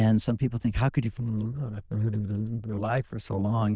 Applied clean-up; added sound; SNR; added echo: neural diffusion model UNIVERSE++.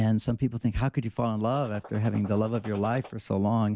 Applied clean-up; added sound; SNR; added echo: neural mask model Resemble Enhance denoiser.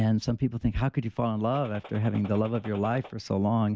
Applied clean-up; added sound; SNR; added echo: none; Gunshot, gunfire; 19 dB; none.